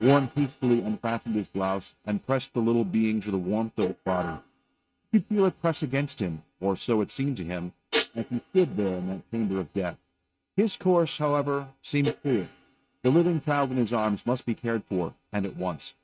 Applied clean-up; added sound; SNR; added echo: neural mask model RNNoise.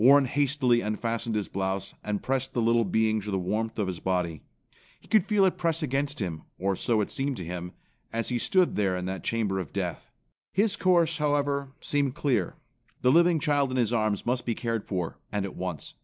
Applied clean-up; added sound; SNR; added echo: none; none; none; none.